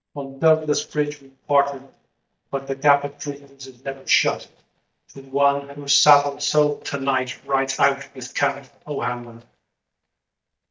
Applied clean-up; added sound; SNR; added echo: neural mask model DeepFilterNet 3.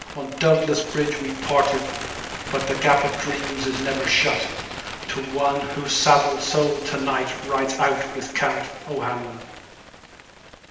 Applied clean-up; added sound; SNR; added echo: none; Bird; 11 dB; reverberation time 1.0 s.